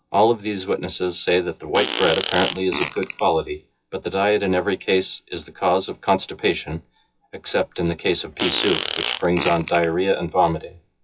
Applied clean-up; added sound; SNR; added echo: classical method WPE with log-MMSE.